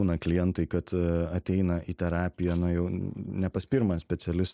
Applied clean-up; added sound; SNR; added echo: neural mask model Resemble Enhance denoiser.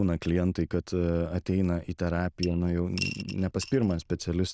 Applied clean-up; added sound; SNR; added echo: neural diffusion model UNIVERSE++.